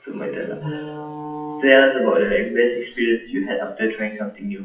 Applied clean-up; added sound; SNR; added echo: classical method WPE with log-MMSE.